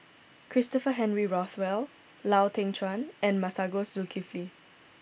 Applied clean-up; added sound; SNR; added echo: none; none; none; none.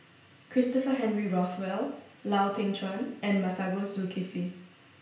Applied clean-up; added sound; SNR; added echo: none; none; none; reverberation time 0.5 s.